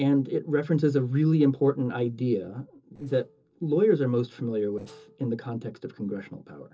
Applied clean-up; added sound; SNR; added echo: neural separator model SepFormer DNS4.